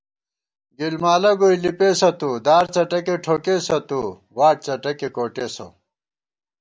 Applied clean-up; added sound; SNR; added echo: none; none; none; none.